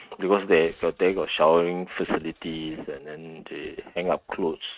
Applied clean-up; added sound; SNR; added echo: neural mask model RNNoise.